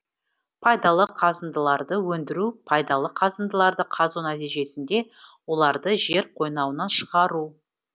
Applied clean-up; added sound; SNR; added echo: none; none; none; none.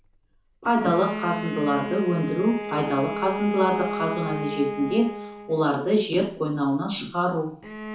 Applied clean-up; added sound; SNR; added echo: none; Bowed string instrument; 8 dB; reverberation time 0.9 s.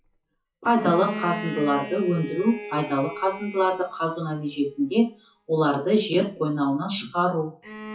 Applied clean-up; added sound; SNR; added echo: classical method WPE with log-MMSE.